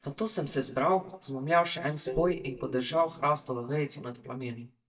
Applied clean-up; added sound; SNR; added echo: neural mask model DeepFilterNet 3.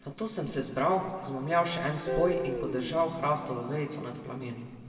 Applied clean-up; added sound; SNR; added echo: none; Guitar; 8 dB; reverberation time 2.1 s.